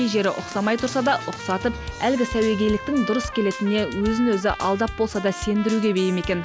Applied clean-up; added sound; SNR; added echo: none; Trumpet; 13 dB; none.